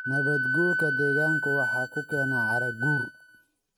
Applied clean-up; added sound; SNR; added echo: neural mask model RNNoise.